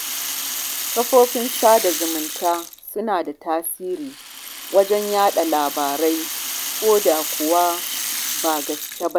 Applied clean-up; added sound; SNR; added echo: none; Rattle (instrument); 6 dB; none.